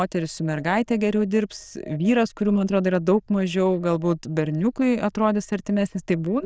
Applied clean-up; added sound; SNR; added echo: neural diffusion model UNIVERSE++.